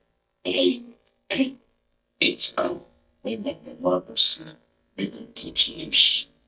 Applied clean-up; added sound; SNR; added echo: neural mask model DeepFilterNet 3.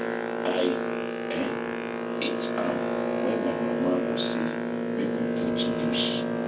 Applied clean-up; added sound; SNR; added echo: none; Boat, Water vehicle; -4 dB; reverberation time 0.2 s.